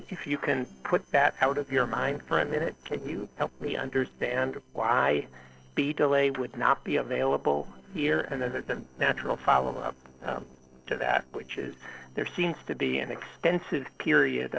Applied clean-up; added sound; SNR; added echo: neural separator model SepFormer DNS4.